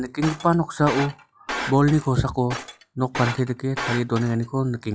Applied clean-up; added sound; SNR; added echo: classical method log-MMSE.